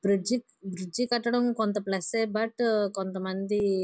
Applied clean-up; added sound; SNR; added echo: none; none; none; none.